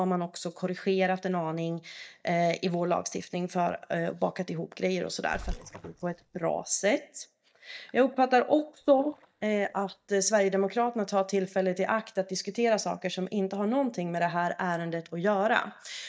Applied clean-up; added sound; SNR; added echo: neural mask model DeepFilterNet 3.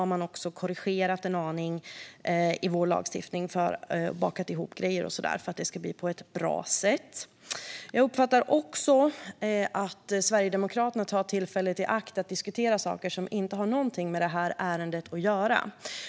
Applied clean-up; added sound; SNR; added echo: none; none; none; none.